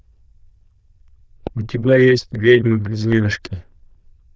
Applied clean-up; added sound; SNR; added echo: neural diffusion model UNIVERSE++.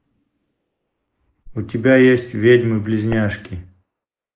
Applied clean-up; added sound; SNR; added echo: neural mask model Resemble Enhance denoiser.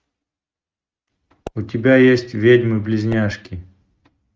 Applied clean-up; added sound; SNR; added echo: neural mask model RNNoise.